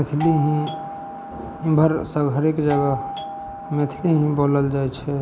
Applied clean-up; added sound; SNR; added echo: none; Doorbell; 11 dB; none.